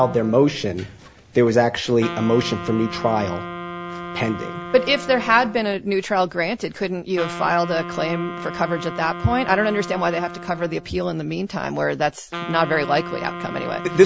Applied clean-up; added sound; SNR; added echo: none; Wind instrument, woodwind instrument; 12 dB; none.